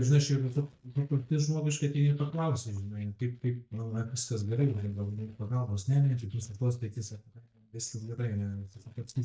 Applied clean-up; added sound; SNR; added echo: neural mask model DeepFilterNet 3.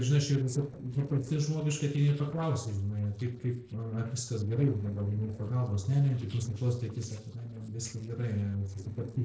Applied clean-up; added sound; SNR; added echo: neural separator model SepFormer DNS4.